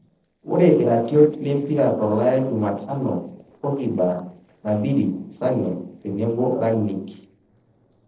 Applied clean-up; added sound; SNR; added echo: neural separator model SepFormer DNS4.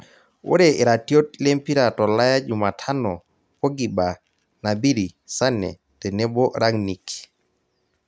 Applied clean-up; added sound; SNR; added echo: none; none; none; none.